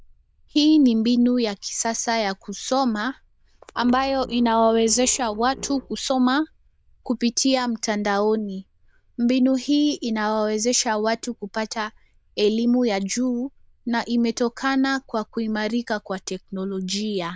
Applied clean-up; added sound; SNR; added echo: neural diffusion model UNIVERSE++.